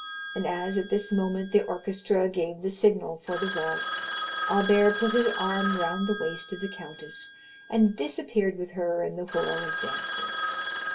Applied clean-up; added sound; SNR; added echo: none; Telephone; 7 dB; reverberation time 0.2 s.